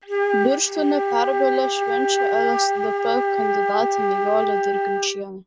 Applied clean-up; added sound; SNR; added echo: none; Wind instrument, woodwind instrument; -3 dB; none.